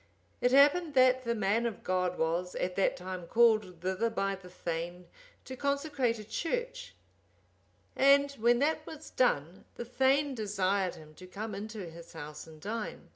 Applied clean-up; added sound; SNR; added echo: none; none; none; none.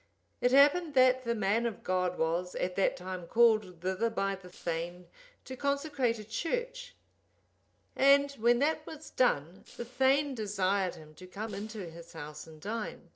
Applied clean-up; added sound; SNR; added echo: neural separator model SepFormer DNS4.